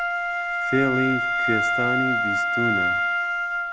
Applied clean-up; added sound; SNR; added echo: none; Wind instrument, woodwind instrument; -5 dB; none.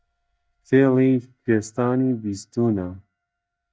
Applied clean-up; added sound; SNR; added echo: neural mask model DeepFilterNet 3.